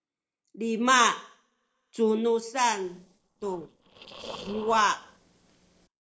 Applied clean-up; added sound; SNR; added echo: neural separator model SepFormer DNS4.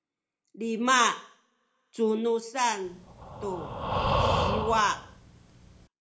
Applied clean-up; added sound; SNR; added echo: none; Breathing; 0 dB; reverberation time 0.4 s.